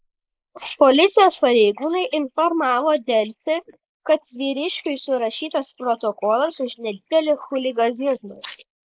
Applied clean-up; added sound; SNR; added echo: neural mask model Resemble Enhance denoiser.